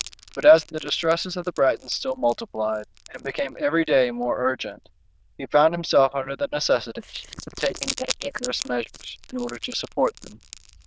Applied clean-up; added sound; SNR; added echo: neural diffusion model UNIVERSE++.